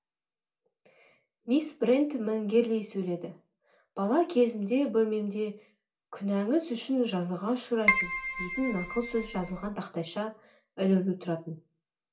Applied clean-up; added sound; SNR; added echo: none; Keyboard (musical); 1 dB; reverberation time 0.2 s.